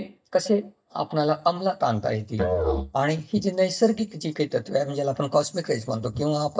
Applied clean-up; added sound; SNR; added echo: neural mask model DeepFilterNet 3.